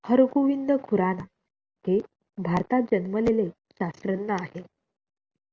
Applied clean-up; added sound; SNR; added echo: none; none; none; none.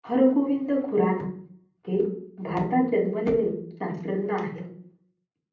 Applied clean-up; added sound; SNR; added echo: none; none; none; reverberation time 0.6 s.